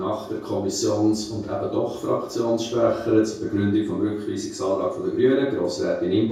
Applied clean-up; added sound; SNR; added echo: none; none; none; reverberation time 0.6 s.